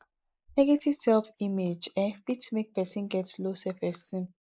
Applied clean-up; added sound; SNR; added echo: neural mask model Resemble Enhance denoiser.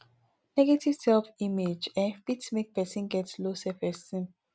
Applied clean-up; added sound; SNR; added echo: none; none; none; none.